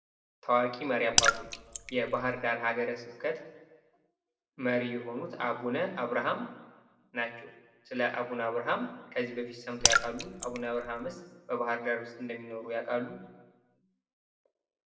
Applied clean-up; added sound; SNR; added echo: none; Raindrop / Splash, splatter; -4 dB; reverberation time 0.9 s.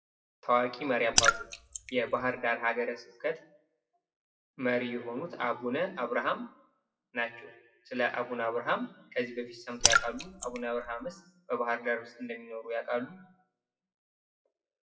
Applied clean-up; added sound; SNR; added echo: classical method WPE with log-MMSE.